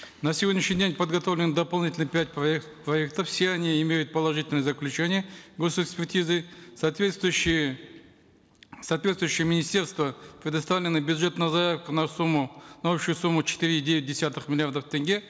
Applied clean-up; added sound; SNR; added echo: none; none; none; none.